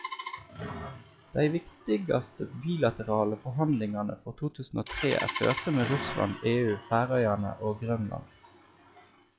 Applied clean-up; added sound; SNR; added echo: classical method log-MMSE.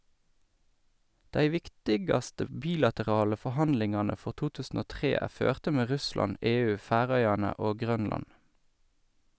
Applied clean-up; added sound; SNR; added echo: none; none; none; none.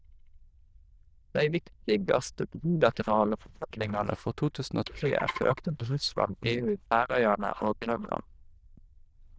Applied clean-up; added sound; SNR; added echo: neural diffusion model UNIVERSE++.